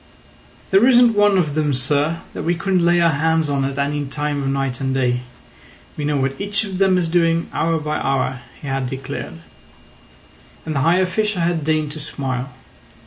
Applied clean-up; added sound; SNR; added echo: none; none; none; none.